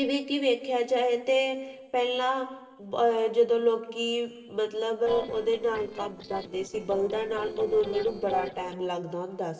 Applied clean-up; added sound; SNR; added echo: neural separator model SepFormer DNS4.